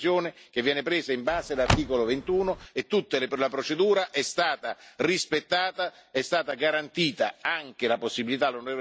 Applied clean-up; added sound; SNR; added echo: none; Car; 4 dB; none.